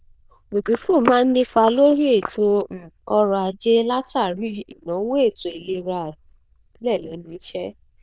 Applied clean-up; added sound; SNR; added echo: neural diffusion model UNIVERSE++.